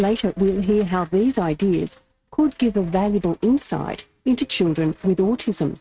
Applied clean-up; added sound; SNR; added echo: neural mask model RNNoise.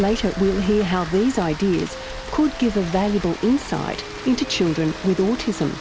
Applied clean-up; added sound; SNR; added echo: none; Rain; 12 dB; none.